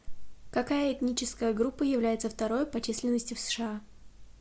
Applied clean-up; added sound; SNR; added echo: none; none; none; none.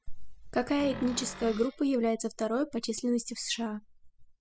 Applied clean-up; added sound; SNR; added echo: classical method spectral subtraction.